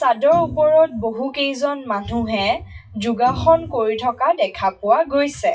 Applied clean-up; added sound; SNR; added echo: classical method WPE with log-MMSE.